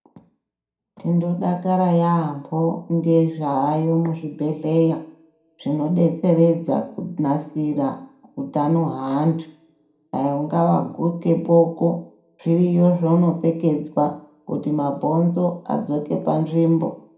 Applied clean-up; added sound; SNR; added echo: none; none; none; reverberation time 0.4 s.